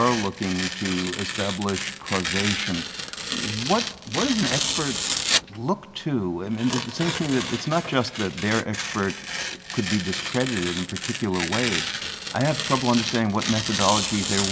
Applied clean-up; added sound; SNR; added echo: none; Tearing; 3 dB; none.